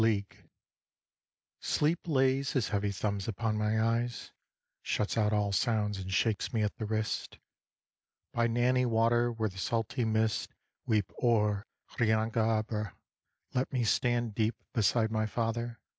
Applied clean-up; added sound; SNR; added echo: none; none; none; none.